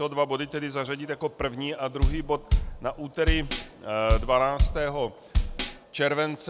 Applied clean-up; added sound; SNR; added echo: none; Bass drum; -2 dB; none.